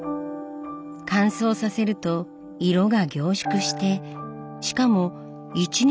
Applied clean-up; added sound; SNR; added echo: none; none; none; none.